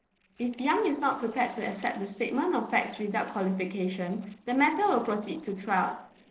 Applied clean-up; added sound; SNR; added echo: neural separator model SepFormer DNS4.